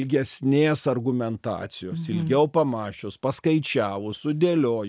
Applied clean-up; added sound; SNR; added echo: none; none; none; none.